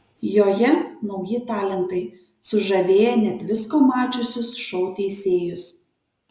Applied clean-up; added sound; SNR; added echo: none; none; none; none.